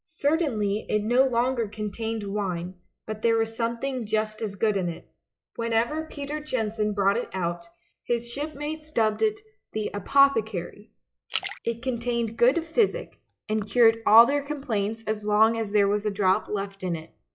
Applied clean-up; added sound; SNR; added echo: classical method log-MMSE.